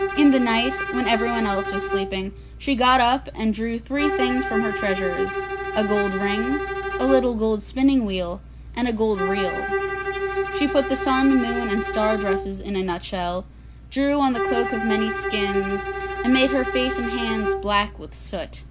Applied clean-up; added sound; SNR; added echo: none; Bowed string instrument; 4 dB; none.